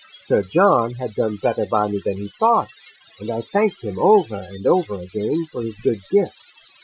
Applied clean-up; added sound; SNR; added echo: classical method Wiener filter.